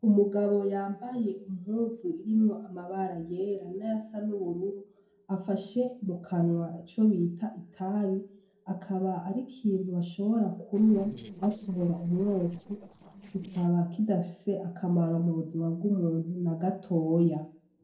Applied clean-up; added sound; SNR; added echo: neural separator model SepFormer DNS4.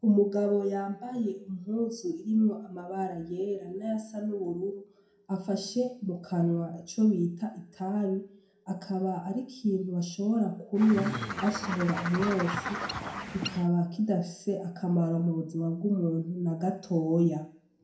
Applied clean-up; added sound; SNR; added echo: none; Bird; 5 dB; reverberation time 0.4 s.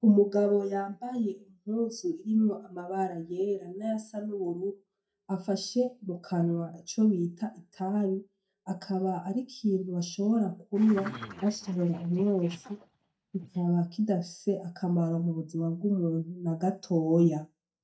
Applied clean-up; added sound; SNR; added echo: neural mask model DeepFilterNet 3.